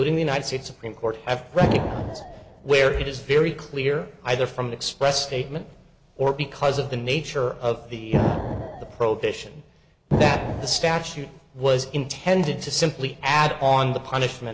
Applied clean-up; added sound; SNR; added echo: none; Explosion; 3 dB; none.